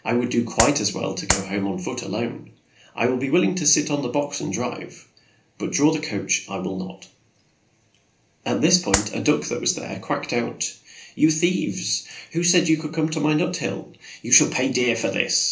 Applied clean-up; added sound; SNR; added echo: none; Clapping; 1 dB; reverberation time 0.3 s.